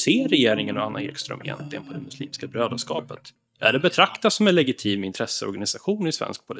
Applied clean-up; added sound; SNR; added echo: neural mask model DeepFilterNet 3.